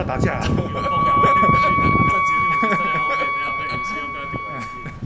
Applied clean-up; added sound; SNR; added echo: none; Wind instrument, woodwind instrument; -4 dB; none.